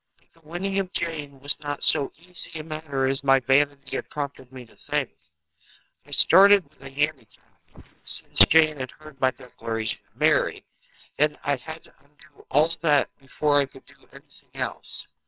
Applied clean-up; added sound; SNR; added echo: neural separator model SepFormer WHAMR!.